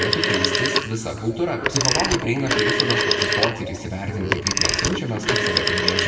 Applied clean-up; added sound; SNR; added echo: none; Telephone; -3 dB; reverberation time 1.2 s.